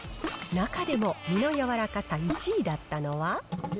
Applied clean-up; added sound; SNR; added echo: none; Ocean; 10 dB; none.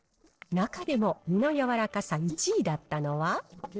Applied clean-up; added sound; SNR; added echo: neural separator model SepFormer DNS4.